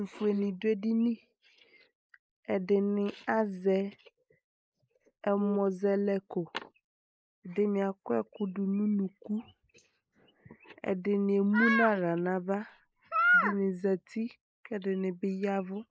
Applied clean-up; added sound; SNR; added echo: neural mask model Resemble Enhance denoiser.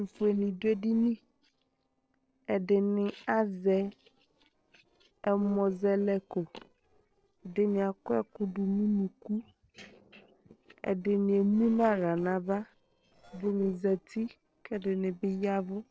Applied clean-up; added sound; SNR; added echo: neural separator model SepFormer DNS4.